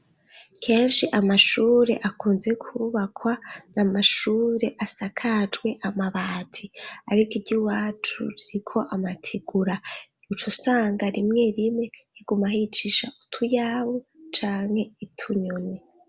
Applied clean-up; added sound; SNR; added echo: none; none; none; none.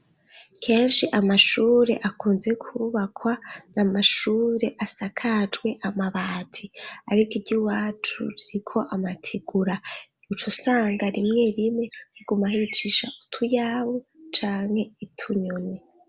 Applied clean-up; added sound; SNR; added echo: none; Bird; 20 dB; none.